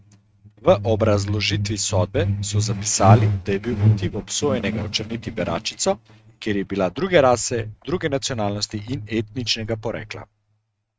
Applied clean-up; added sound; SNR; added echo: neural mask model RNNoise.